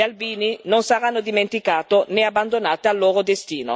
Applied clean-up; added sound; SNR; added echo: none; none; none; none.